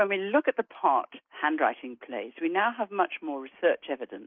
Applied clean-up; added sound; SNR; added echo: neural mask model Resemble Enhance denoiser.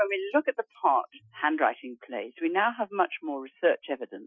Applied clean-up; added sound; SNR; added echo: classical method Wiener filter.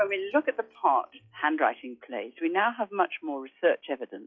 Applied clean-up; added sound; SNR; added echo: classical method log-MMSE.